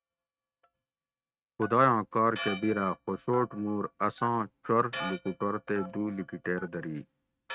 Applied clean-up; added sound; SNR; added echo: neural mask model RNNoise.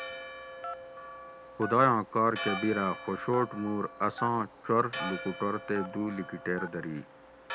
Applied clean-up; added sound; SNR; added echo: none; Church bell + Telephone; 10 dB; none.